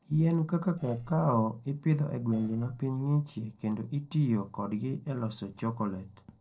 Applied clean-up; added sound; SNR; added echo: neural separator model SepFormer DNS4.